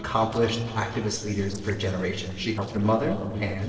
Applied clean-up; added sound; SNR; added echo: neural separator model SepFormer DNS4.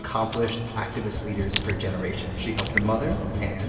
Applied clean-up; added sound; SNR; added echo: none; Raindrop; 5 dB; reverberation time 2.5 s.